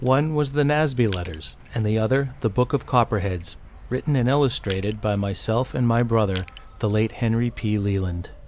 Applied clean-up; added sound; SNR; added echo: none; Crushing + Insect; 18 dB; none.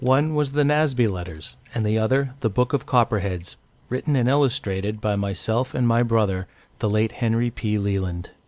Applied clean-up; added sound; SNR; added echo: none; none; none; none.